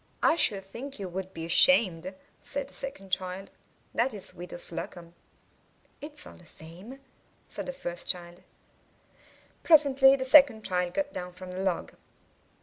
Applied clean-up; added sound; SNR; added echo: none; none; none; none.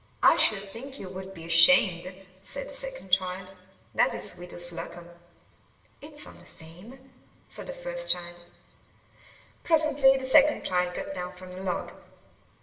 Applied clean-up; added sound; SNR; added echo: none; none; none; reverberation time 1.1 s.